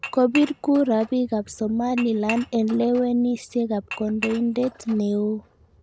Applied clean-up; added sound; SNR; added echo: none; Dishes, pots, and pans / Chink, clink; 16 dB; none.